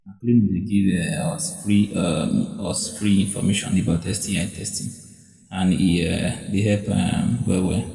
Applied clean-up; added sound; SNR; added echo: none; none; none; reverberation time 1.4 s.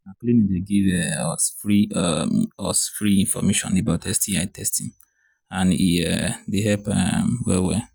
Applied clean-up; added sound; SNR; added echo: none; none; none; none.